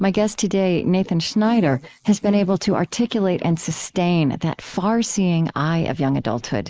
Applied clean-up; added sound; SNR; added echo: neural mask model Resemble Enhance denoiser.